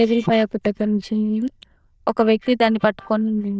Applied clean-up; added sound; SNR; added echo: neural diffusion model UNIVERSE++.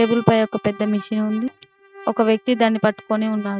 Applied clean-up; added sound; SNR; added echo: neural mask model RNNoise.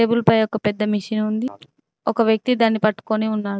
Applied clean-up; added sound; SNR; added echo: none; none; none; none.